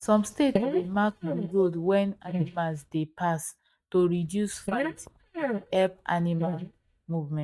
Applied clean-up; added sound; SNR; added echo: neural mask model DeepFilterNet 3.